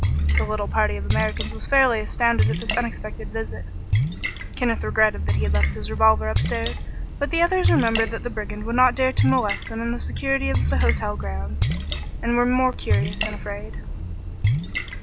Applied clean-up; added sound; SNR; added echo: none; Splash, splatter; -1 dB; none.